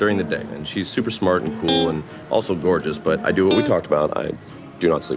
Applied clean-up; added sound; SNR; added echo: none; Electric guitar; 8 dB; none.